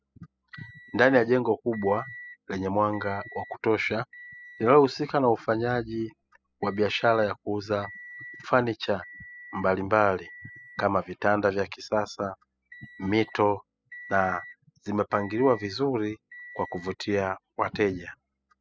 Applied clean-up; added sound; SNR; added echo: classical method spectral subtraction.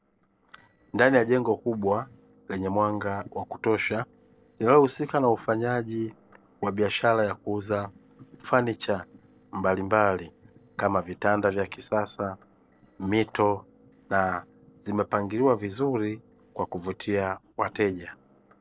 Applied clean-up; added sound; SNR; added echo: neural separator model SepFormer DNS4.